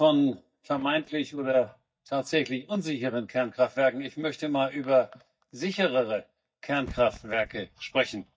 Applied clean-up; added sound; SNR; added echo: neural mask model DeepFilterNet 3.